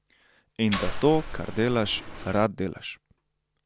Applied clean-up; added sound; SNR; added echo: none; Mechanisms; 5 dB; none.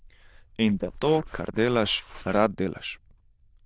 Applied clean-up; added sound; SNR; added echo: neural diffusion model UNIVERSE++.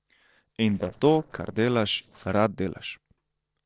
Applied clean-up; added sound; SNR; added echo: neural separator model SepFormer DNS4.